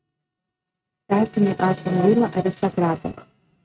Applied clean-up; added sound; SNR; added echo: neural mask model RNNoise.